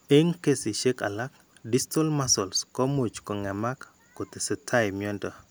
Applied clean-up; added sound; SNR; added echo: none; none; none; none.